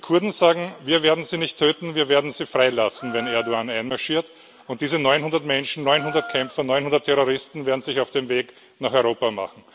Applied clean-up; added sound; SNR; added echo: none; Gasp; 17 dB; none.